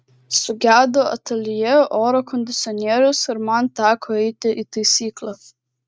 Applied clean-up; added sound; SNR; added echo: none; none; none; none.